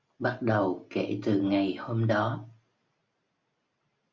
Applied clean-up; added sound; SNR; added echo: none; none; none; none.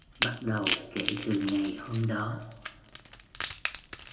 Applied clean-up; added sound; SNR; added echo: none; Crack / Crackle; -2 dB; reverberation time 1.4 s.